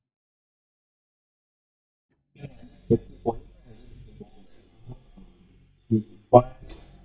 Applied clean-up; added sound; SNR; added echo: neural mask model DeepFilterNet 3.